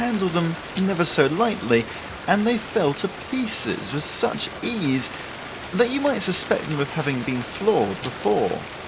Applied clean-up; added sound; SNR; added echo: none; Rain; 11 dB; none.